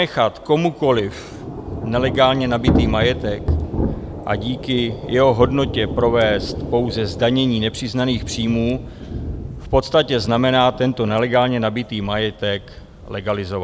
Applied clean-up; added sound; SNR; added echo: none; Thunder / Rain; 7 dB; none.